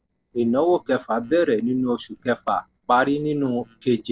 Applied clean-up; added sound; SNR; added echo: neural separator model SepFormer DNS4.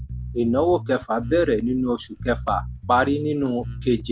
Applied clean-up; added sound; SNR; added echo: none; Bass guitar; 11 dB; none.